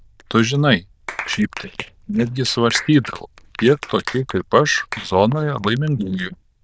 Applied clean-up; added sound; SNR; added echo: neural diffusion model UNIVERSE++.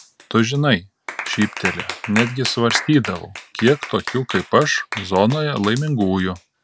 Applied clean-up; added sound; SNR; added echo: none; Clapping; 11 dB; none.